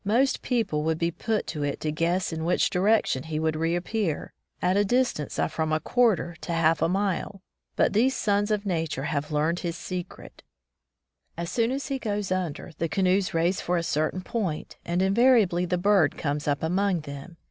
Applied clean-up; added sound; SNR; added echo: none; none; none; none.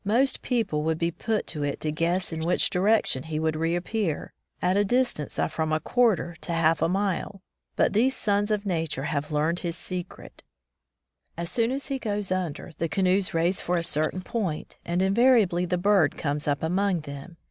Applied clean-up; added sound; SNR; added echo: none; Bird; 18 dB; none.